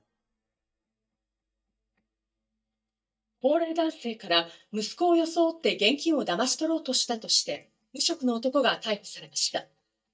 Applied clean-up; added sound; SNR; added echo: neural mask model DeepFilterNet 3.